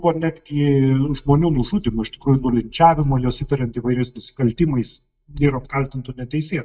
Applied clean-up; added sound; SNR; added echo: neural mask model DeepFilterNet 3.